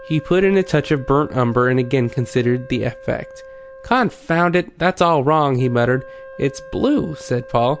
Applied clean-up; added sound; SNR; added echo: none; Wind instrument, woodwind instrument; 20 dB; none.